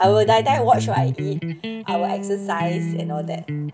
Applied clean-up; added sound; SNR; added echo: none; Electric guitar; 4 dB; none.